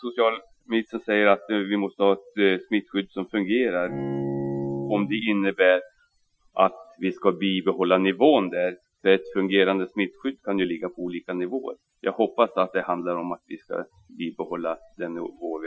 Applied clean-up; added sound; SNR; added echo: classical method Wiener filter.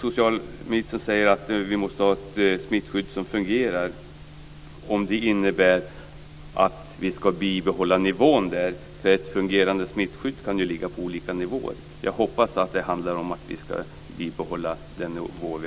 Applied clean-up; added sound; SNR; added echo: none; none; none; none.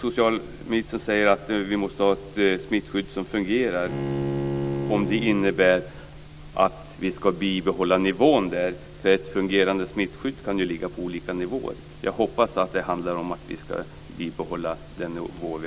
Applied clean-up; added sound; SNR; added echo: none; Bowed string instrument; 5 dB; none.